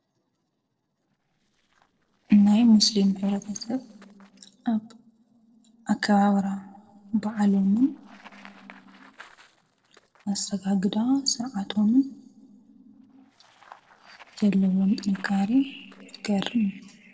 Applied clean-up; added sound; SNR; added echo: neural separator model SepFormer DNS4.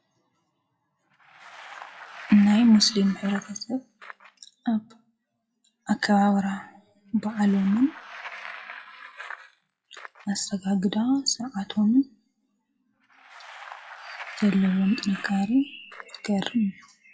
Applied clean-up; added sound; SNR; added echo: classical method WPE with log-MMSE.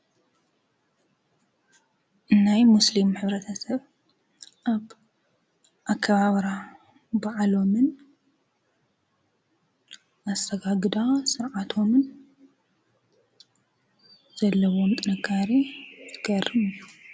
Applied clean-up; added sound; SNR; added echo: none; none; none; none.